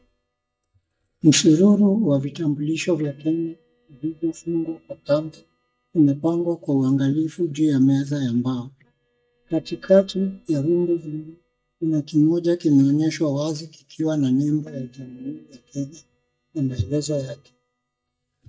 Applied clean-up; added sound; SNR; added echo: neural mask model DeepFilterNet 3.